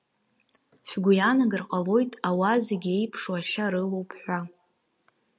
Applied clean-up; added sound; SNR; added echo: none; none; none; none.